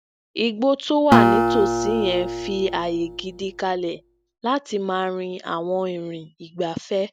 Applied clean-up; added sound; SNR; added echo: none; Acoustic guitar; -2 dB; none.